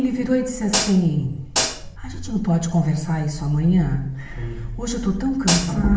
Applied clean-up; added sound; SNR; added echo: none; Hi-hat; 2 dB; reverberation time 0.8 s.